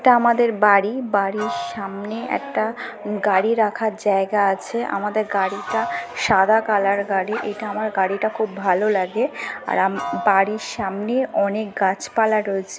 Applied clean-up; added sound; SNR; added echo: none; Bark + Piano; 16 dB; none.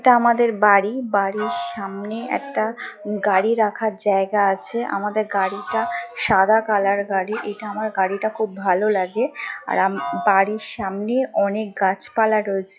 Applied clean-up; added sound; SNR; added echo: classical method log-MMSE.